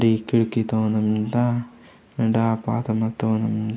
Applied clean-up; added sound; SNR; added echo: none; none; none; none.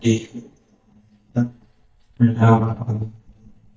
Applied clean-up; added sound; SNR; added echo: neural mask model DeepFilterNet 3.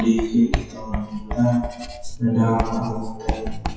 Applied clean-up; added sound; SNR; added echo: classical method WPE with log-MMSE.